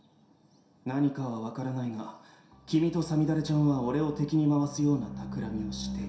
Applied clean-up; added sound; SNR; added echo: none; none; none; reverberation time 0.7 s.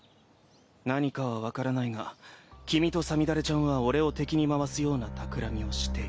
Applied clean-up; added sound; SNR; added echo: none; none; none; none.